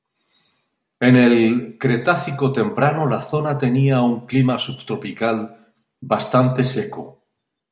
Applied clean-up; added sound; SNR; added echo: none; none; none; none.